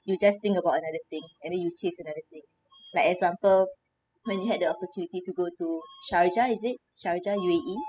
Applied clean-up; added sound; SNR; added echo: classical method spectral subtraction.